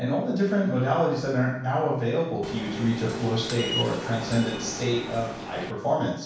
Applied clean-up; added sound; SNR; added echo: none; Subway, metro, underground; 8 dB; reverberation time 0.7 s.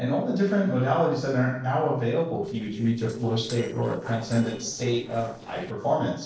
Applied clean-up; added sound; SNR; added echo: neural separator model SepFormer DNS4.